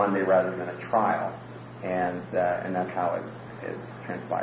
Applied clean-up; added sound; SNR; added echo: none; none; none; none.